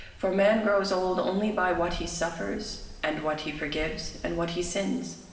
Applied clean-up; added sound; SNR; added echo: none; Wind; 15 dB; reverberation time 1.2 s.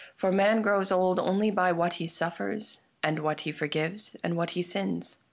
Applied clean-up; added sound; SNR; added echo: none; none; none; none.